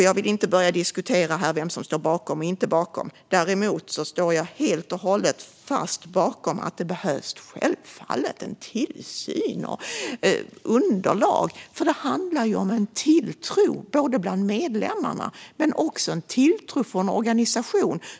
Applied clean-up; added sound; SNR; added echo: none; none; none; none.